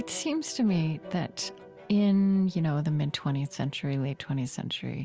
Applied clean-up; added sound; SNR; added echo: none; none; none; none.